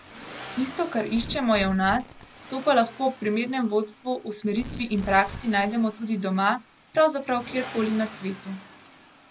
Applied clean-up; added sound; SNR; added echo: none; Accelerating, revving, vroom + Tearing; 16 dB; none.